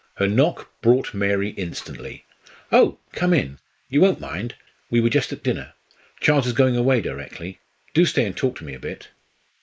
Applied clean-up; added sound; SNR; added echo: neural mask model Resemble Enhance denoiser.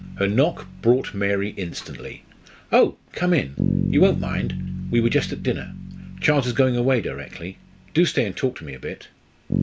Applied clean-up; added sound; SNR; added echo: none; Bass guitar; 7 dB; none.